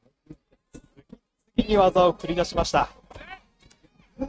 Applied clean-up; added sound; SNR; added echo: neural mask model RNNoise.